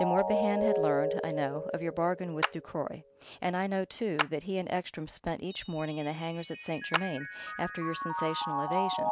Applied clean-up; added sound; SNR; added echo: none; Clapping + Mallet percussion; 1 dB; none.